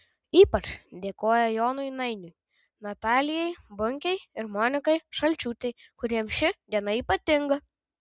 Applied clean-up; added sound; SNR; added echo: none; none; none; none.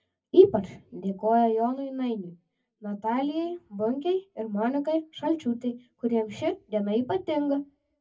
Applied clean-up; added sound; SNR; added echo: none; none; none; reverberation time 0.3 s.